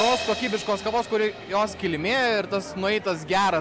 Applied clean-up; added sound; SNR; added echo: none; Crash cymbal; 12 dB; none.